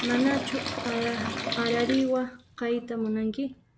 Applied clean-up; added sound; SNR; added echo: none; Bathtub (filling or washing) / Liquid; 6 dB; none.